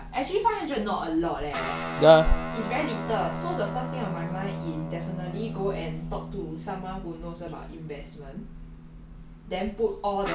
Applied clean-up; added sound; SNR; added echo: none; Guitar; 8 dB; none.